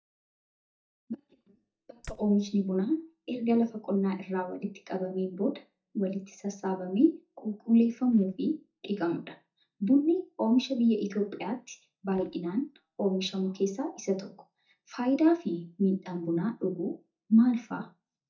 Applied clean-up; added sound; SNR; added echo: neural mask model DeepFilterNet 3.